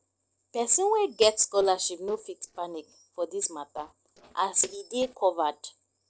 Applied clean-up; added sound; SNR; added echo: neural separator model SepFormer DNS4.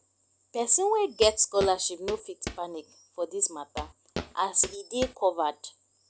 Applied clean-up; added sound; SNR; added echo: none; Walk, footsteps; 11 dB; none.